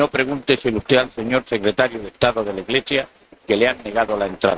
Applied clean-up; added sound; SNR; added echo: neural mask model RNNoise.